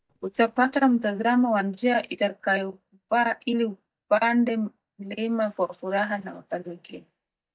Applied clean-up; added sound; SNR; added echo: neural mask model DeepFilterNet 3.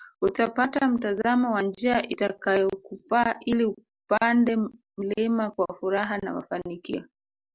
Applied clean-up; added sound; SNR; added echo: none; none; none; none.